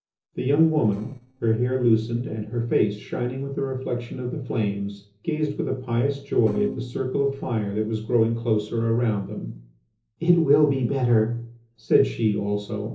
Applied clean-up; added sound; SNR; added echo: neural separator model SepFormer DNS4.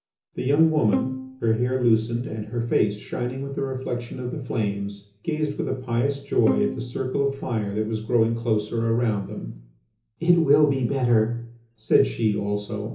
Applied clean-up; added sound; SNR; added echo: none; Bowed string instrument; 9 dB; reverberation time 0.6 s.